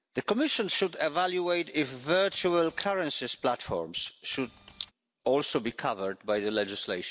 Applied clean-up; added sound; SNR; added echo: none; Camera; 14 dB; none.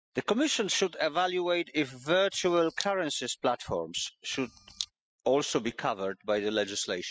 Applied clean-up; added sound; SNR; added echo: classical method spectral subtraction.